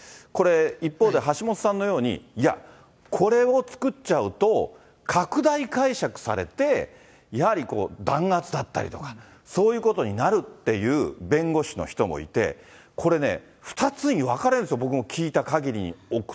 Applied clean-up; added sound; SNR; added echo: none; none; none; none.